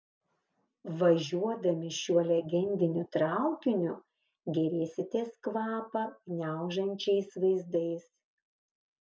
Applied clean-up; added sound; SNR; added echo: none; none; none; none.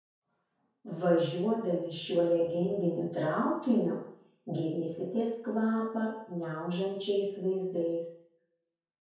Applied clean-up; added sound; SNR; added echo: none; none; none; reverberation time 0.5 s.